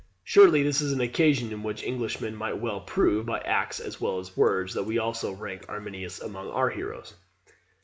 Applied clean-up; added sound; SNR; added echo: none; none; none; none.